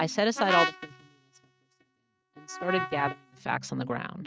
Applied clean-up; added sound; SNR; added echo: neural mask model RNNoise.